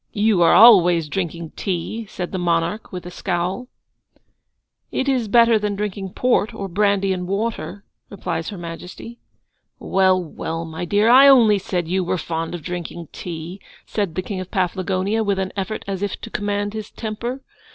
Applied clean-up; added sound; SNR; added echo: none; none; none; none.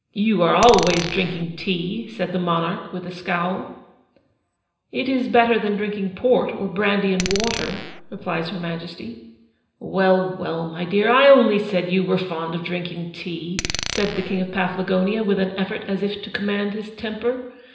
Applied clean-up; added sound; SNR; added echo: none; Glass; 9 dB; reverberation time 0.9 s.